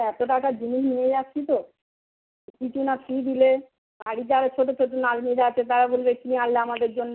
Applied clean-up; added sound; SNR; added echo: none; none; none; none.